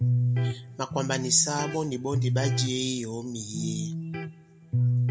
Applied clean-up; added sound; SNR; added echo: none; Electric guitar; -2 dB; none.